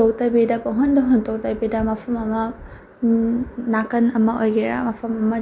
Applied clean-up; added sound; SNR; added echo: none; none; none; none.